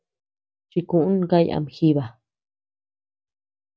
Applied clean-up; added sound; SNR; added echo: none; none; none; none.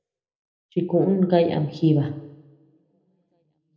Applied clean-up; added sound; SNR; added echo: none; none; none; reverberation time 0.7 s.